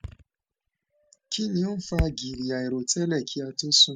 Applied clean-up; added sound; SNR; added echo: none; Thump, thud; 10 dB; none.